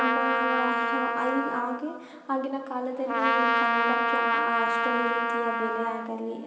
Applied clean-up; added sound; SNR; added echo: none; Trumpet; -4 dB; reverberation time 2.3 s.